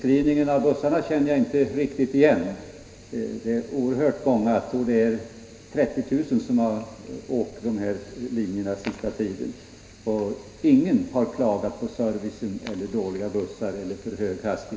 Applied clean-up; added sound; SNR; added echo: none; none; none; reverberation time 1.4 s.